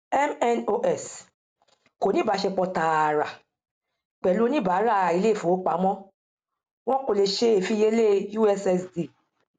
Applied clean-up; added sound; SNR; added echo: none; none; none; none.